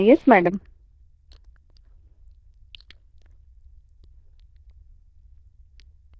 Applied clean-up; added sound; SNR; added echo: neural diffusion model UNIVERSE++.